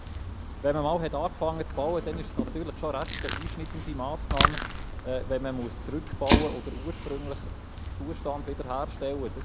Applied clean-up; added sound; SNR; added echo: none; Crushing + Fire; -1 dB; none.